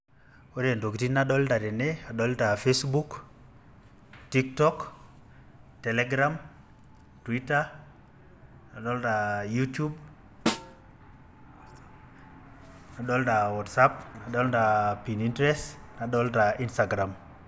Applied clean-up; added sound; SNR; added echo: none; Snare drum; 6 dB; none.